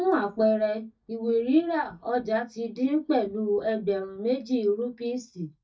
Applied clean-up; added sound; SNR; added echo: neural mask model DeepFilterNet 3.